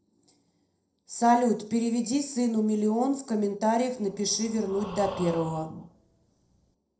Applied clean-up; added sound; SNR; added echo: neural separator model SepFormer DNS4.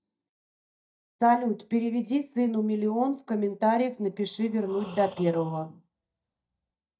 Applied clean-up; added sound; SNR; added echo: neural mask model DeepFilterNet 3.